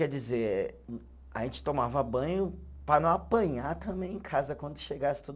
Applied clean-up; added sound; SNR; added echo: none; Engine; 18 dB; none.